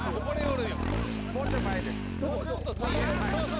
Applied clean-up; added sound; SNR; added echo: none; Motorcycle; -2 dB; none.